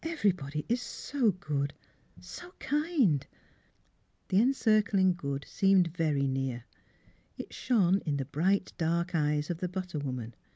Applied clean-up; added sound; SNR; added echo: none; none; none; none.